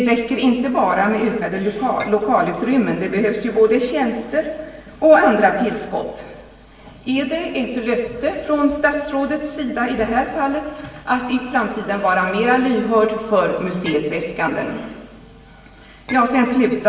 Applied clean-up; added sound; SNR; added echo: none; Chink, clink; 17 dB; reverberation time 1.2 s.